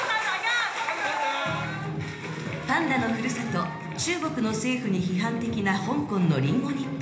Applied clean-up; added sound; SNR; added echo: none; none; none; reverberation time 1.0 s.